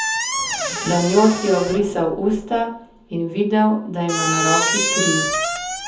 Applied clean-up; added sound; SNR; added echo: none; Squeak; 3 dB; reverberation time 0.7 s.